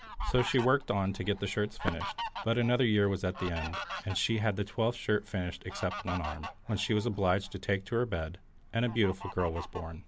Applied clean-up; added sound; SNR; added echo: none; Fowl; 11 dB; none.